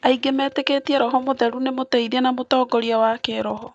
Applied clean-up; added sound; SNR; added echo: neural mask model DeepFilterNet 3.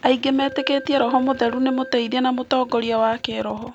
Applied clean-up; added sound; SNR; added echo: none; Keyboard (musical); 15 dB; none.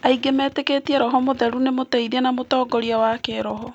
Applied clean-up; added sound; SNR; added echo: none; none; none; none.